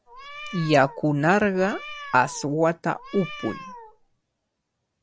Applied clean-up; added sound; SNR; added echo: none; Meow; 16 dB; none.